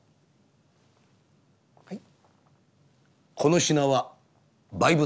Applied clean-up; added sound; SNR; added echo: none; none; none; none.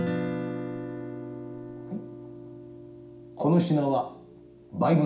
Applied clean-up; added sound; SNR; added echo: none; Guitar; 7 dB; reverberation time 0.5 s.